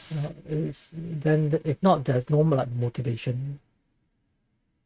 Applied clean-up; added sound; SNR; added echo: neural mask model RNNoise.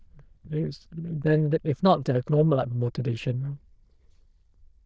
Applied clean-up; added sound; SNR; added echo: neural diffusion model UNIVERSE++.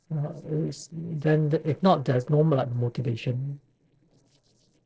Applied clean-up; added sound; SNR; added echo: neural separator model SepFormer DNS4.